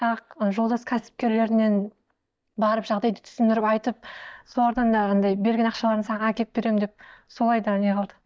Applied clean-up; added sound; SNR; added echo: neural mask model DeepFilterNet 3.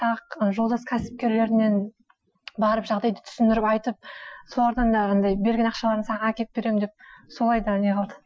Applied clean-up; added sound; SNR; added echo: classical method Wiener filter.